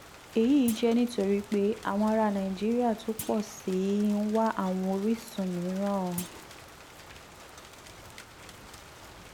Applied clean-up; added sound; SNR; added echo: none; Thump, thud + Rain; 17 dB; none.